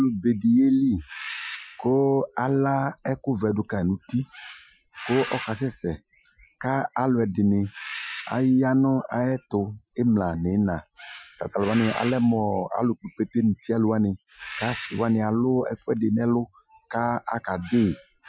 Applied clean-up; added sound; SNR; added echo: classical method Wiener filter.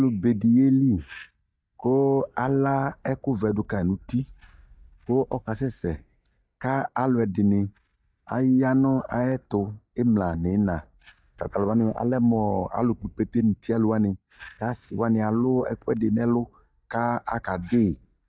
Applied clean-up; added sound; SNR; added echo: neural mask model DeepFilterNet 3.